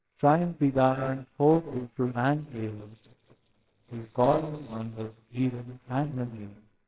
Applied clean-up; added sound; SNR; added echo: neural separator model SepFormer WHAMR!.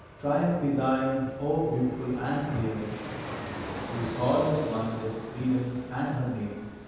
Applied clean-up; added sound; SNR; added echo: none; Fixed-wing aircraft, airplane; 11 dB; reverberation time 1.2 s.